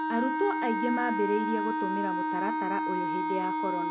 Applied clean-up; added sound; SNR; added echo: none; Wind instrument, woodwind instrument; -2 dB; none.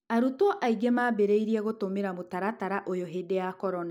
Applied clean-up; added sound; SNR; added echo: none; none; none; none.